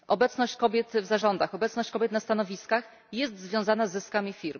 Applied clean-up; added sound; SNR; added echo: none; none; none; none.